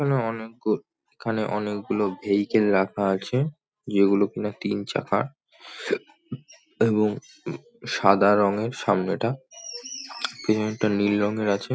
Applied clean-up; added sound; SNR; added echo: none; none; none; none.